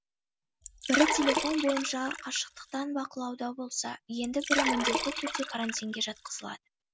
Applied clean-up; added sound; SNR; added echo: none; Liquid; 1 dB; none.